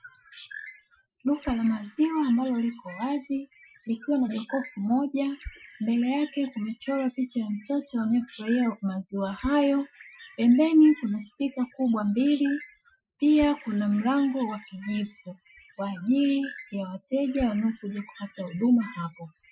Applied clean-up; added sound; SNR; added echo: classical method Wiener filter.